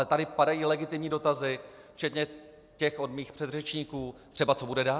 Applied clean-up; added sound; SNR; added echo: none; none; none; none.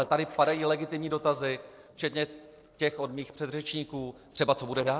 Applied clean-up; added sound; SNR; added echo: neural separator model SepFormer DNS4.